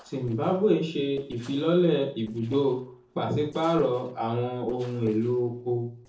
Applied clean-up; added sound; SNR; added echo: neural separator model SepFormer DNS4.